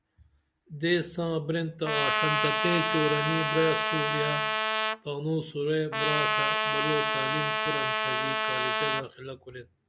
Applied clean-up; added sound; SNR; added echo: none; Trumpet; -3 dB; none.